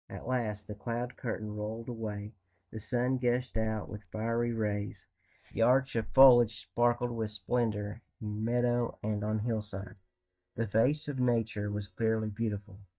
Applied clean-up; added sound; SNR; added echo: neural mask model DeepFilterNet 3.